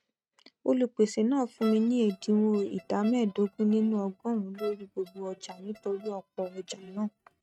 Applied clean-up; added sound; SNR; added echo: neural mask model RNNoise.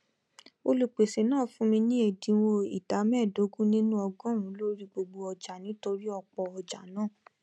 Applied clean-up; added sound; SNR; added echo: none; none; none; none.